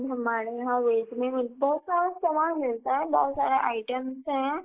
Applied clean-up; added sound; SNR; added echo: neural mask model Resemble Enhance denoiser.